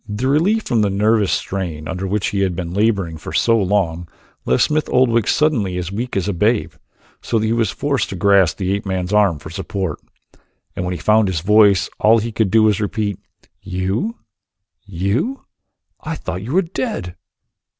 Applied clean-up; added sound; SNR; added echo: none; none; none; none.